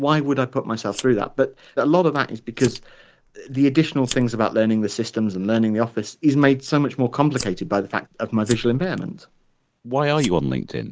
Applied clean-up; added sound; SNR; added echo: neural mask model Resemble Enhance denoiser.